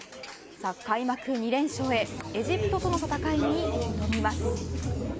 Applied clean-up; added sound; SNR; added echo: none; none; none; none.